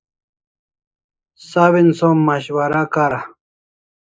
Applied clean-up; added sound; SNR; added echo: neural mask model Resemble Enhance denoiser.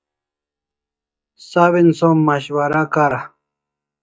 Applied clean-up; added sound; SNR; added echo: neural mask model DeepFilterNet 3.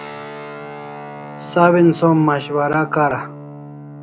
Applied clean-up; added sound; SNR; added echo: none; Guitar; 14 dB; none.